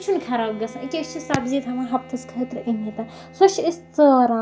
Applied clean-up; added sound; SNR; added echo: none; Bowed string instrument + Bowed string instrument; 20 dB; none.